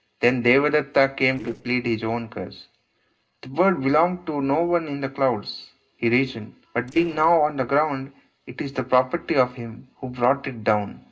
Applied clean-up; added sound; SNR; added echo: neural separator model SepFormer DNS4.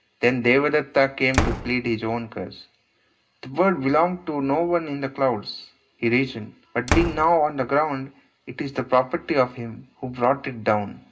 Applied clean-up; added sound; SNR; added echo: none; Slam; 8 dB; reverberation time 0.2 s.